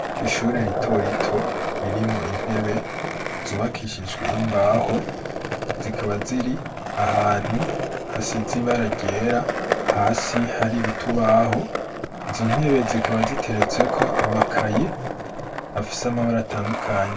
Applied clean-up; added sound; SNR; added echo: none; Skateboard; 2 dB; reverberation time 0.1 s.